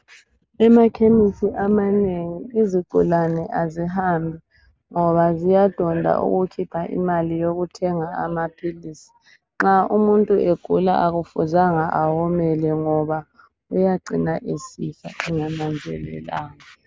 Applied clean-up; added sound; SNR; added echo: none; none; none; none.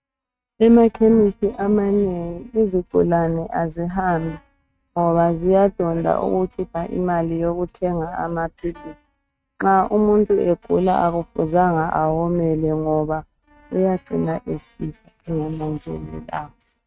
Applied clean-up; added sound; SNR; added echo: neural mask model RNNoise.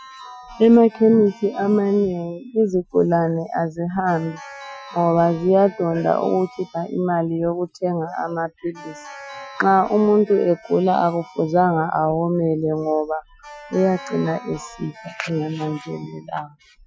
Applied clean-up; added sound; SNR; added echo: classical method Wiener filter.